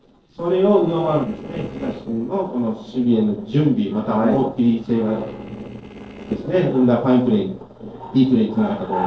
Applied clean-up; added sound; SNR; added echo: neural separator model SepFormer DNS4.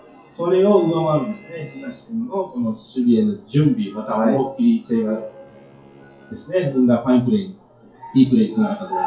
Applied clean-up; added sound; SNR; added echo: classical method WPE with log-MMSE.